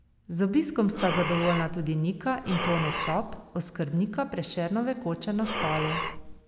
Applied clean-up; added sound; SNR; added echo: none; Breathing; 4 dB; none.